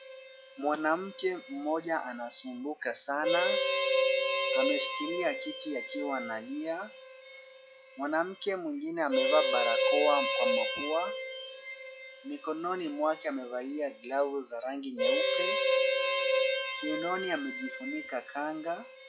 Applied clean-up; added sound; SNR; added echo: classical method log-MMSE.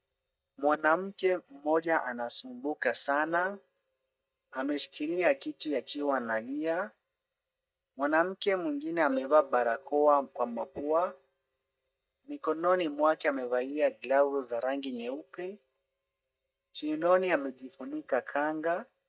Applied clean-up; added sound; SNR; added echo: neural mask model DeepFilterNet 3.